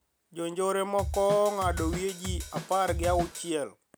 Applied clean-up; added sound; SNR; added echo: none; Drum kit; 6 dB; none.